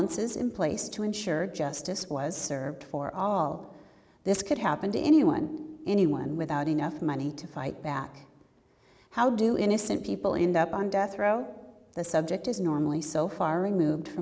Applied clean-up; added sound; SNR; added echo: none; none; none; none.